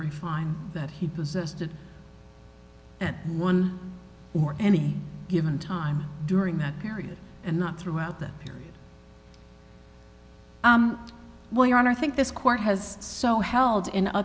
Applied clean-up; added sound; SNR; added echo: none; none; none; none.